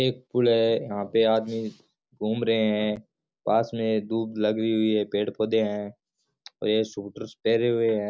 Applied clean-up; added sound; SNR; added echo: none; none; none; none.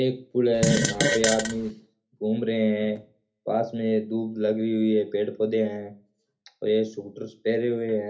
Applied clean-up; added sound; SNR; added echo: none; Fart; -1 dB; reverberation time 0.3 s.